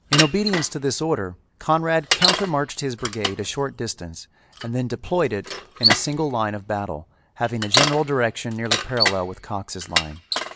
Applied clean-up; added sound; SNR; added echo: none; Bicycle; 2 dB; none.